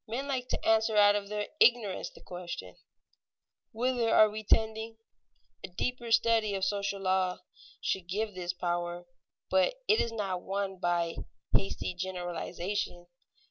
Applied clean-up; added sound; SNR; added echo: none; none; none; none.